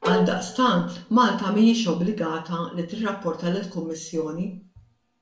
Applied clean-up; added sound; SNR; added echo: none; Bowed string instrument; 7 dB; reverberation time 0.3 s.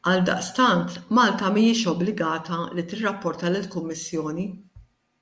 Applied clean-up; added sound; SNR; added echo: none; none; none; none.